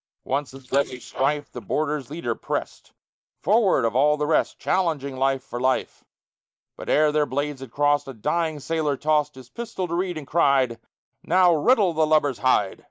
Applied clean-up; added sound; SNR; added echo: neural mask model Resemble Enhance denoiser.